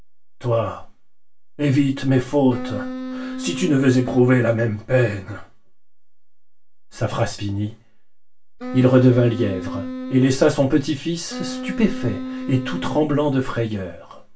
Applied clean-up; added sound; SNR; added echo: none; Wind instrument, woodwind instrument; 8 dB; reverberation time 0.2 s.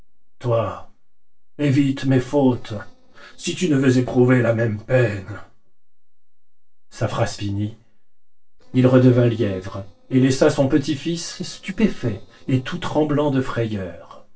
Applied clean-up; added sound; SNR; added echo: neural separator model SepFormer DNS4.